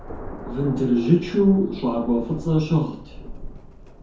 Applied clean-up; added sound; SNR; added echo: none; Thunder; 13 dB; reverberation time 0.6 s.